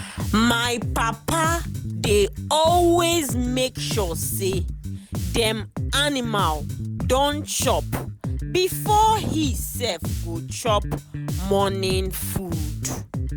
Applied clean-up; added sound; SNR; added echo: none; Bass guitar; 5 dB; none.